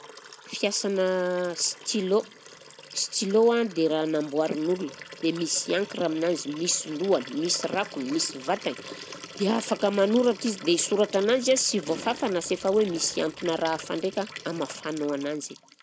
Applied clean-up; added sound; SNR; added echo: none; Fart + Liquid; 16 dB; none.